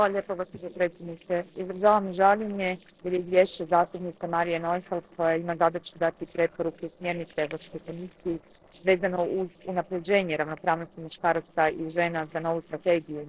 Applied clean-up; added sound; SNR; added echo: neural separator model SepFormer DNS4.